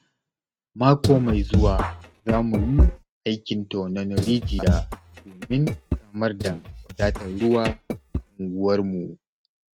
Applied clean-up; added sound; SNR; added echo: neural mask model RNNoise.